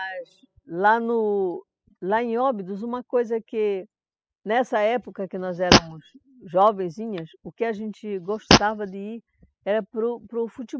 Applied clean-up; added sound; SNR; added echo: classical method spectral subtraction.